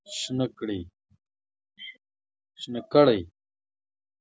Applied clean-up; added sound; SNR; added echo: none; none; none; none.